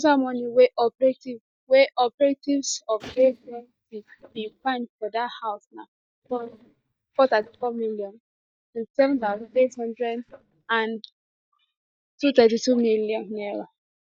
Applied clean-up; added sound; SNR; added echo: neural mask model DeepFilterNet 3.